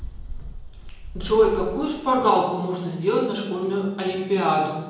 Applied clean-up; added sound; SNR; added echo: none; Bird; 14 dB; reverberation time 0.9 s.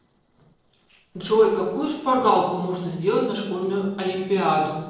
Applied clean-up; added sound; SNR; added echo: neural separator model SepFormer DNS4.